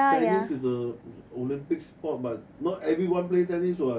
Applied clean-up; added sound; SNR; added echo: none; none; none; none.